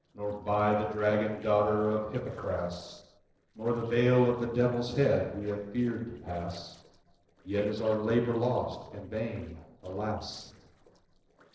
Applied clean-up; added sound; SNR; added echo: neural separator model SepFormer DNS4.